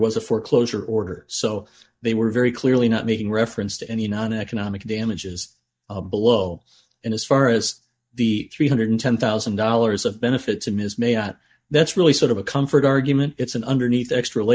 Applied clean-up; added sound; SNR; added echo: neural mask model DeepFilterNet 3.